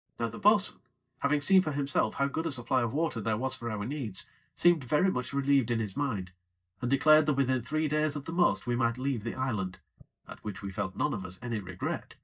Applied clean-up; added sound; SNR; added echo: neural mask model DeepFilterNet 3.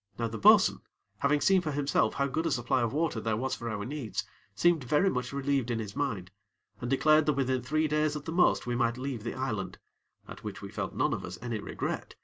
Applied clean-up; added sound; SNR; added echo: none; none; none; none.